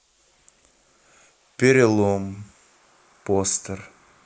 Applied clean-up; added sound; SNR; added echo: neural mask model Resemble Enhance denoiser.